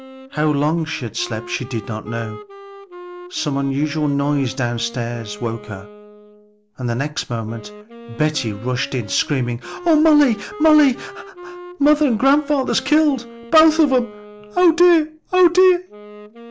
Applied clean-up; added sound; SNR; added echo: none; Wind instrument, woodwind instrument; 18 dB; none.